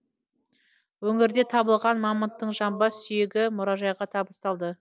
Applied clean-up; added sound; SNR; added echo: none; none; none; none.